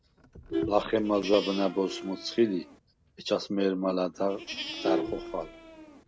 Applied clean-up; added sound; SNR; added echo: none; Vehicle horn, car horn, honking + Livestock, farm animals, working animals; 8 dB; none.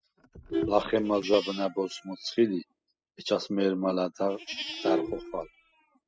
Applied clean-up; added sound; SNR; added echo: classical method spectral subtraction.